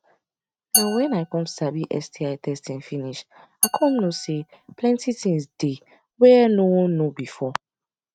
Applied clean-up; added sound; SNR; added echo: neural mask model RNNoise.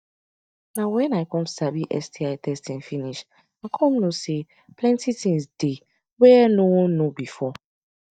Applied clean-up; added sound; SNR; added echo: neural mask model DeepFilterNet 3.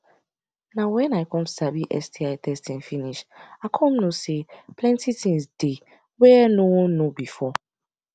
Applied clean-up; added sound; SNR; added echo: none; none; none; none.